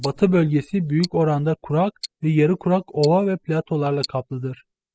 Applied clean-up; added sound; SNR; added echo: classical method spectral subtraction.